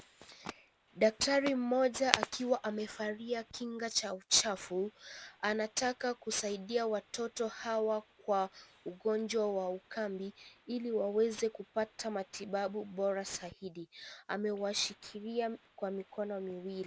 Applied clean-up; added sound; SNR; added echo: none; none; none; none.